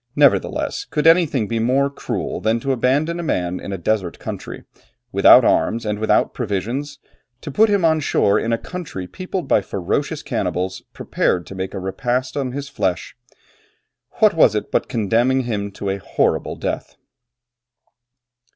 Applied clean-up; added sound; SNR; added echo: none; none; none; none.